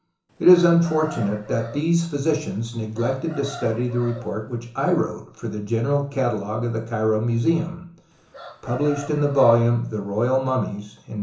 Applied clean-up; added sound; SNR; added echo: none; Chicken, rooster; 18 dB; reverberation time 0.7 s.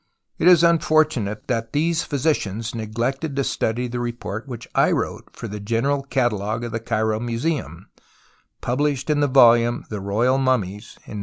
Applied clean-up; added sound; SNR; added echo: none; none; none; none.